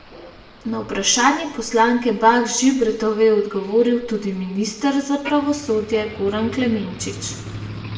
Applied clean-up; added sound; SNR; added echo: none; Motor vehicle (road); 17 dB; reverberation time 0.7 s.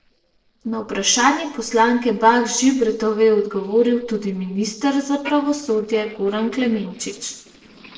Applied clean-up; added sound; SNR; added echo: neural separator model SepFormer DNS4.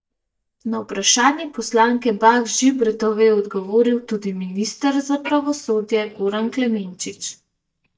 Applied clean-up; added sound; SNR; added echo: neural mask model DeepFilterNet 3.